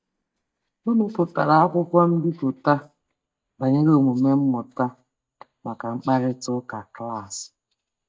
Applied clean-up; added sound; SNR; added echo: neural mask model DeepFilterNet 3.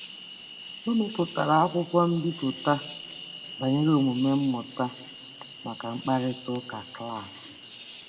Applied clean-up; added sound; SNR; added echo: none; Cricket / Frog; -4 dB; reverberation time 1.2 s.